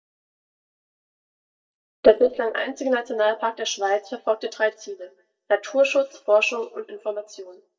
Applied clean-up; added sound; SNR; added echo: neural mask model DeepFilterNet 3.